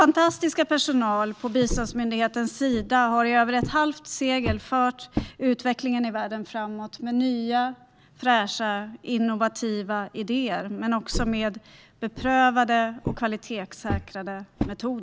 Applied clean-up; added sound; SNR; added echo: none; Walk, footsteps; 9 dB; none.